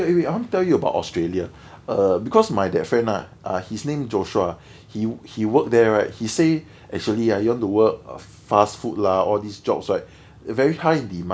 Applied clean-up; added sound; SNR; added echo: none; none; none; none.